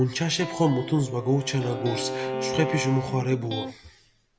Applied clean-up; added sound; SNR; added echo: none; Electric guitar + Bowed string instrument; 7 dB; none.